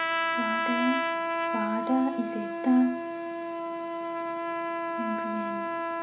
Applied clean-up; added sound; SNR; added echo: none; Trumpet; -1 dB; none.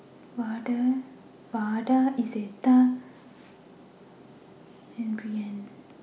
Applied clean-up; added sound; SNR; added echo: none; none; none; none.